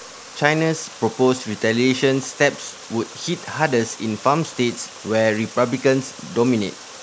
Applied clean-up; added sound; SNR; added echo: none; Water; 17 dB; none.